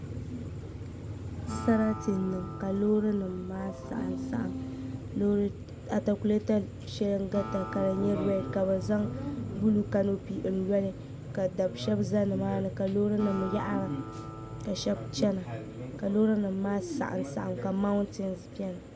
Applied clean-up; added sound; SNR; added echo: none; Acoustic guitar; 16 dB; none.